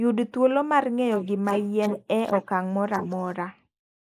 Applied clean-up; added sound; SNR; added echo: neural mask model Resemble Enhance denoiser.